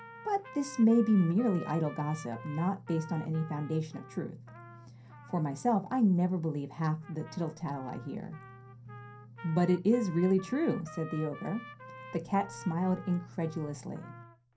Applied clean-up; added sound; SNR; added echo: none; Trumpet; 19 dB; reverberation time 0.3 s.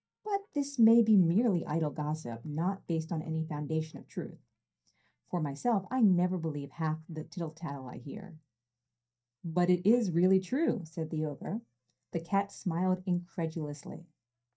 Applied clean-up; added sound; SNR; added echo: neural mask model DeepFilterNet 3.